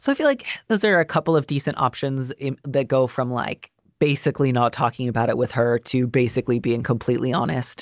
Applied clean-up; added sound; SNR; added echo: none; none; none; none.